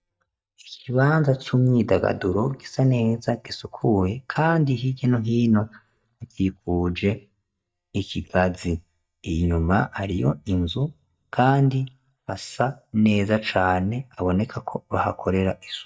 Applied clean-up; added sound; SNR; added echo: neural mask model DeepFilterNet 3.